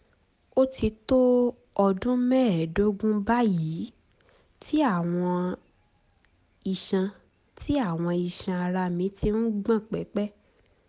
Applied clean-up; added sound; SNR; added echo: none; none; none; none.